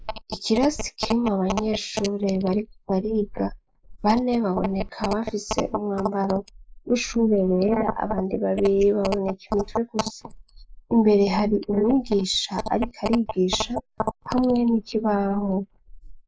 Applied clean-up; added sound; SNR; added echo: neural mask model Resemble Enhance denoiser.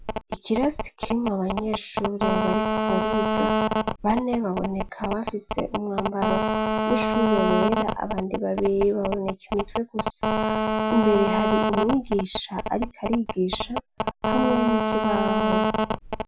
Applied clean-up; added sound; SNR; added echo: none; Telephone; -1 dB; none.